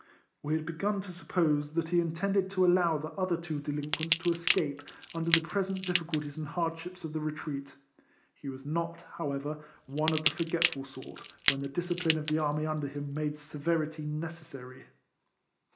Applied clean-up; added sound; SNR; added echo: none; Crackle / Crushing; 0 dB; reverberation time 0.4 s.